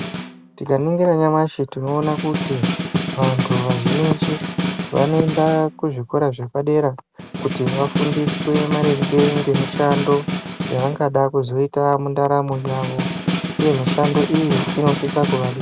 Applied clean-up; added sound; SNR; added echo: none; Snare drum; 4 dB; none.